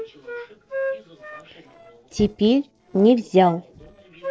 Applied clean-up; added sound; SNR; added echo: neural separator model SepFormer DNS4.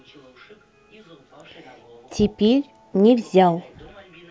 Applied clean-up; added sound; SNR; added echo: none; none; none; none.